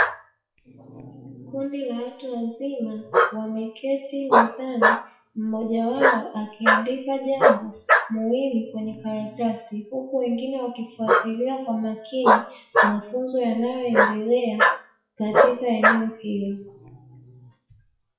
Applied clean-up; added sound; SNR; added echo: classical method WPE with log-MMSE.